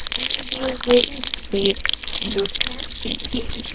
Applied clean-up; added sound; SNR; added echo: neural separator model SepFormer WHAMR!.